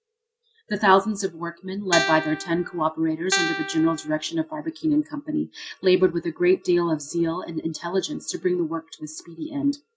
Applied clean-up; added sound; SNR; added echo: none; Guitar; 4 dB; none.